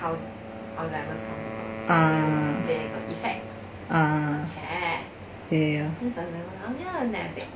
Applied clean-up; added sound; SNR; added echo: none; Wind instrument, woodwind instrument; 11 dB; none.